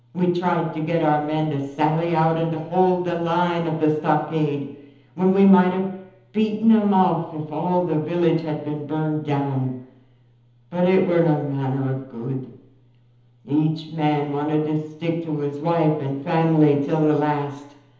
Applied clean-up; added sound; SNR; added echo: none; none; none; reverberation time 1.3 s.